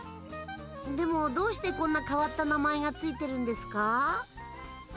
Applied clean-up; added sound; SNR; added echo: none; none; none; none.